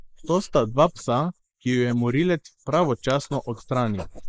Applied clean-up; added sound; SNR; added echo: neural mask model Resemble Enhance denoiser.